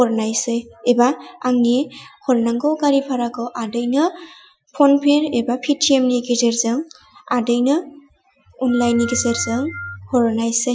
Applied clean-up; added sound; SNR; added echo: classical method Wiener filter.